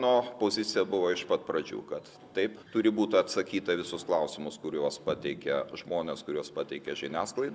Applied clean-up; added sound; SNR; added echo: none; none; none; none.